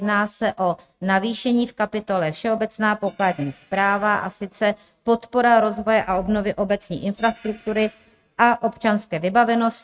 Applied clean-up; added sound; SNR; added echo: neural mask model RNNoise.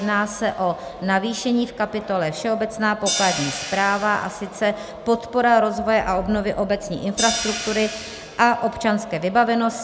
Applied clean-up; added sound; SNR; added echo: none; Hi-hat; 12 dB; none.